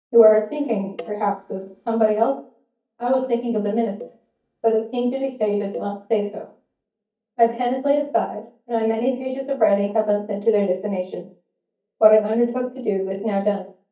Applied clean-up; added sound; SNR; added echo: neural mask model DeepFilterNet 3.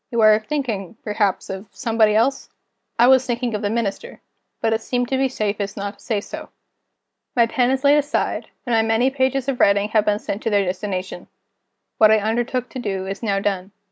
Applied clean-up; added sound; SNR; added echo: none; none; none; none.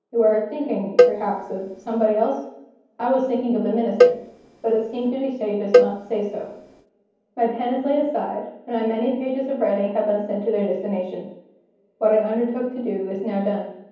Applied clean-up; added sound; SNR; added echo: none; Cowbell; -1 dB; reverberation time 0.9 s.